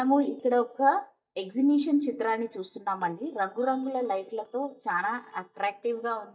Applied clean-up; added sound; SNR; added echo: neural mask model DeepFilterNet 3.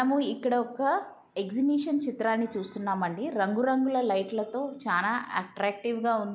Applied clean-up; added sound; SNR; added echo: none; none; none; none.